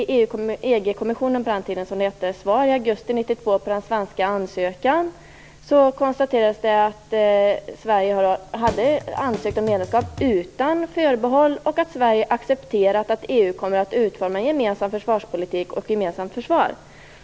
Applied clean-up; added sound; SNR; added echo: none; Drum kit; 12 dB; none.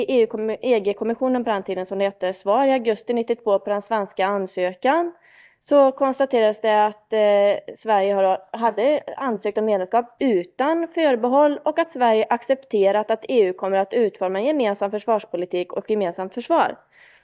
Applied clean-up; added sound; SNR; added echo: neural mask model DeepFilterNet 3.